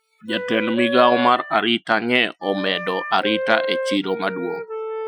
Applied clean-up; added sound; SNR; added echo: classical method Wiener filter.